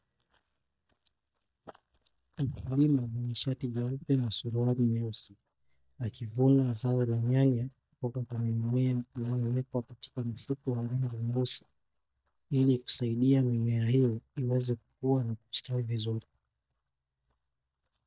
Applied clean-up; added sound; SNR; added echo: neural mask model DeepFilterNet 3.